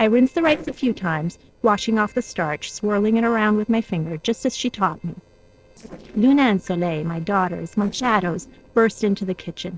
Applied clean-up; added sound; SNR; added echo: neural separator model SepFormer DNS4.